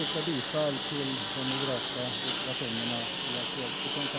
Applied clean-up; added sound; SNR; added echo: none; Engine; -4 dB; none.